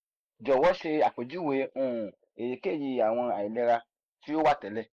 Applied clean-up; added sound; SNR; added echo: neural mask model Resemble Enhance denoiser.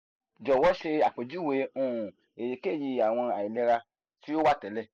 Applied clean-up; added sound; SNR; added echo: none; none; none; none.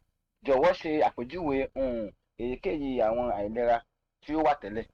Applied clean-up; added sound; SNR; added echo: neural mask model RNNoise.